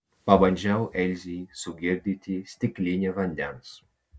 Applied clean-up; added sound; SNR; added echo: none; none; none; none.